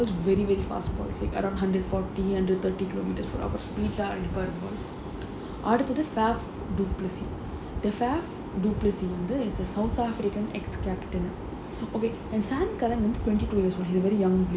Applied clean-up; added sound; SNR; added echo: none; none; none; none.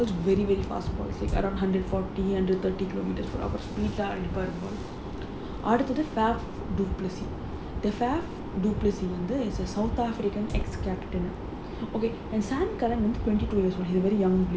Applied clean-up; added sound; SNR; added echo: none; Fire; 13 dB; none.